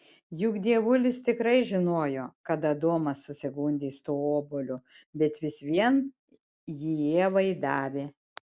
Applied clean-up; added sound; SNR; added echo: none; none; none; none.